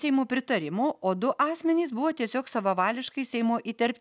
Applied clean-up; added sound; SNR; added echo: none; none; none; none.